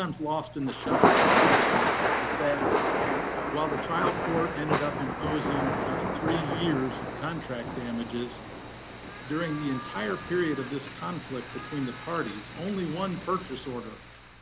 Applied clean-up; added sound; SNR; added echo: none; Thunder / Rain; -3 dB; none.